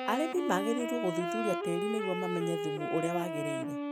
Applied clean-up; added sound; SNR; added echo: none; Wind instrument, woodwind instrument; 2 dB; none.